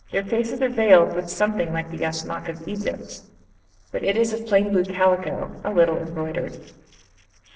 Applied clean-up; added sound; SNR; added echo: neural separator model SepFormer DNS4.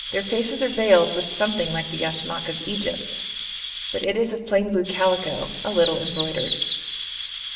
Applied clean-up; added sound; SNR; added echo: none; Chirp, tweet; 4 dB; reverberation time 1.1 s.